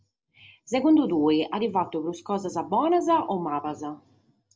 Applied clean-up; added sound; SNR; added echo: none; none; none; none.